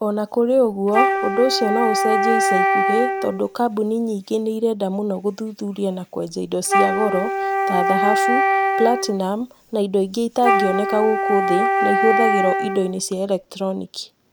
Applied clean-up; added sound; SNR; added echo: none; Wind instrument, woodwind instrument; -1 dB; none.